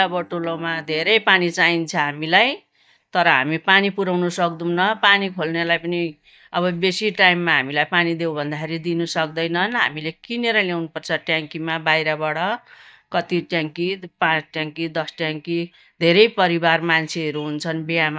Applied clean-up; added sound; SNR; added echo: neural mask model DeepFilterNet 3.